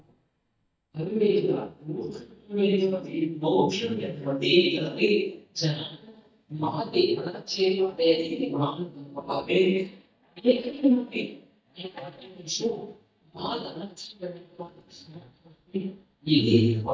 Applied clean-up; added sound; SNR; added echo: neural mask model DeepFilterNet 3.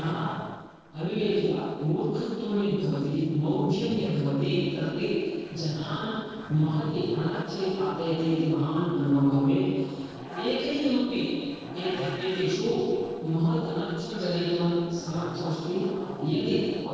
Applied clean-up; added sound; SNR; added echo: neural separator model SepFormer DNS4.